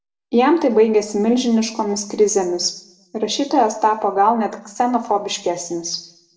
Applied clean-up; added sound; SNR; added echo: none; none; none; reverberation time 0.5 s.